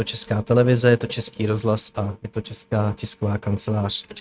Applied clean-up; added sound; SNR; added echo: neural mask model RNNoise.